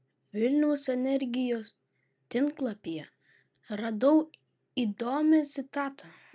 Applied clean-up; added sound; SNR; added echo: none; none; none; none.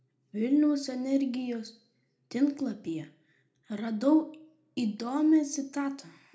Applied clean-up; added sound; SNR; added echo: none; none; none; reverberation time 0.3 s.